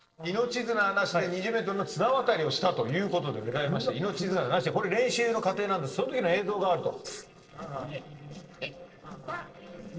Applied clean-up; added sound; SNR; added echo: neural separator model SepFormer DNS4.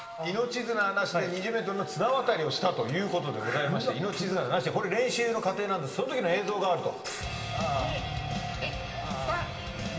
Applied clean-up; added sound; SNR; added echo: none; Wind instrument, woodwind instrument; 17 dB; reverberation time 2.3 s.